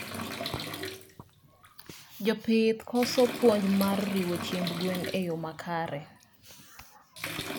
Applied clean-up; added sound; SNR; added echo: none; Bathtub (filling or washing) / Liquid; 9 dB; none.